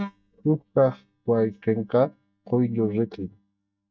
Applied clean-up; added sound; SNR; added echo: neural mask model DeepFilterNet 3.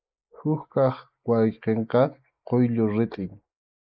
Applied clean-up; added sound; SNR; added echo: neural mask model Resemble Enhance denoiser.